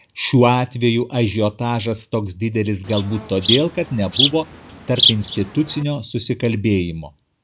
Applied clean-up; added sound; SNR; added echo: none; Insect; 1 dB; none.